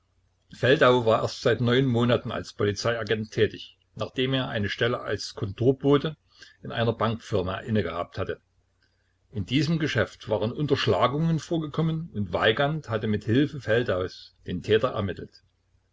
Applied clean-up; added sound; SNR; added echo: none; none; none; none.